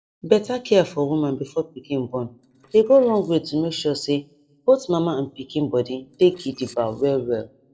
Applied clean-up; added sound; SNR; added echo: neural separator model SepFormer DNS4.